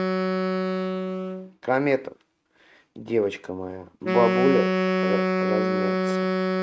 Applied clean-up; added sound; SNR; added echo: neural mask model RNNoise.